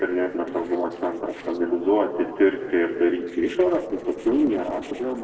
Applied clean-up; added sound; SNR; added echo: neural separator model SepFormer DNS4.